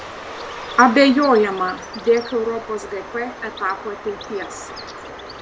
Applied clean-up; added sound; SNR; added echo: none; Bird; 13 dB; none.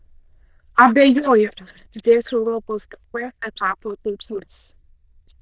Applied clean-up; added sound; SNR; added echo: neural diffusion model UNIVERSE++.